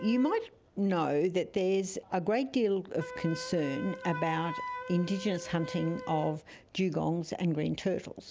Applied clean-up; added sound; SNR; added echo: none; Wind instrument, woodwind instrument; 13 dB; none.